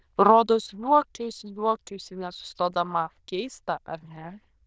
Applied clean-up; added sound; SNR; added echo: neural diffusion model UNIVERSE++.